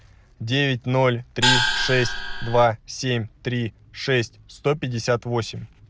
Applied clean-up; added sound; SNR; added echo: none; Gong; -1 dB; none.